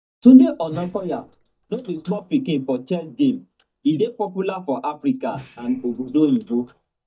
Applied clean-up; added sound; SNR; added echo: neural mask model DeepFilterNet 3.